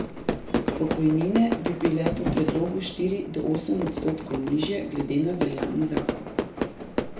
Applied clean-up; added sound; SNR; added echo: none; Fire / Fireworks; 3 dB; reverberation time 0.3 s.